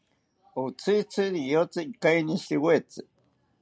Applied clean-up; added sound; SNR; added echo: none; none; none; none.